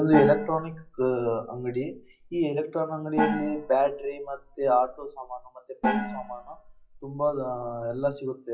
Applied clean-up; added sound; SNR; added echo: classical method WPE with log-MMSE.